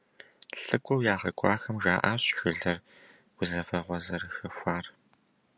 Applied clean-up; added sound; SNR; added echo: none; none; none; none.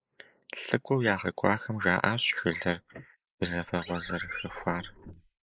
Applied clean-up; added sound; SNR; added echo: neural mask model Resemble Enhance denoiser.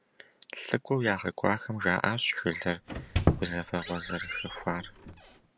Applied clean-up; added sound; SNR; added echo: none; Squeak; 1 dB; none.